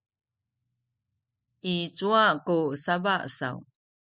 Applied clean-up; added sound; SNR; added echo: none; none; none; none.